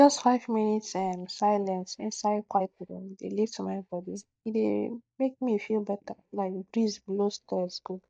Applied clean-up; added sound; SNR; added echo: neural mask model DeepFilterNet 3.